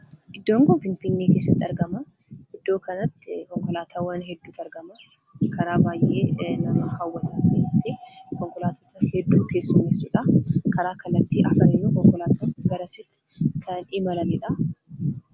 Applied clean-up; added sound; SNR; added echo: none; none; none; none.